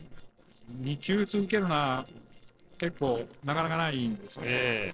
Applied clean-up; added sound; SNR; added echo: neural separator model SepFormer DNS4.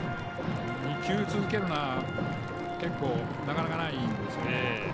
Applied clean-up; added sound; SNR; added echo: none; Crackle + Applause / Cheering; 19 dB; none.